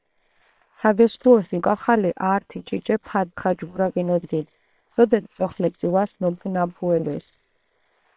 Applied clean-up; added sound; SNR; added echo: neural separator model SepFormer WHAM!.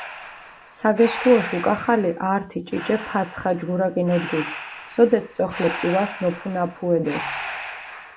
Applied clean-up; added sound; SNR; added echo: none; Breathing; 12 dB; none.